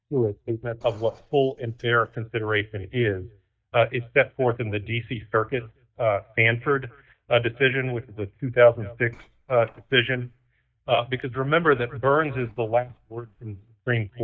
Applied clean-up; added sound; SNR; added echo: neural mask model DeepFilterNet 3.